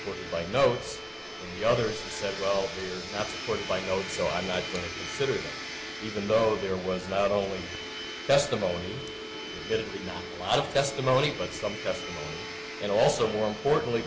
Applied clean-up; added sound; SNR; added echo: none; Domestic sounds, home sounds; 9 dB; none.